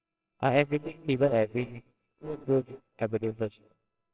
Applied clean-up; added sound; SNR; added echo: neural separator model SepFormer WHAMR!.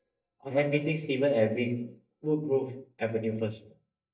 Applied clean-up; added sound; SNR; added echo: neural mask model DeepFilterNet 3.